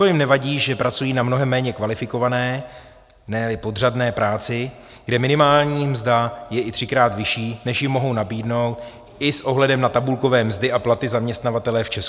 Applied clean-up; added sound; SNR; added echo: none; none; none; none.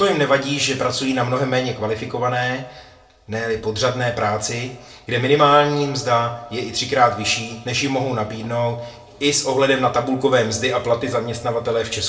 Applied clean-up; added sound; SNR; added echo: none; none; none; reverberation time 0.3 s.